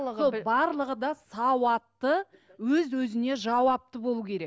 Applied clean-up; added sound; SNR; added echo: none; none; none; none.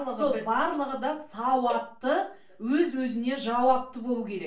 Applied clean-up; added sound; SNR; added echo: none; Cowbell; 16 dB; reverberation time 0.4 s.